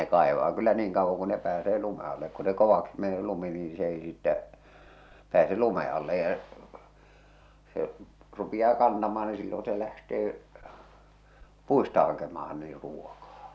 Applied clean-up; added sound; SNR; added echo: none; none; none; none.